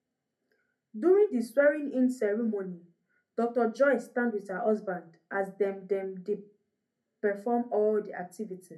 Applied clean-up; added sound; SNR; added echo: none; none; none; reverberation time 0.3 s.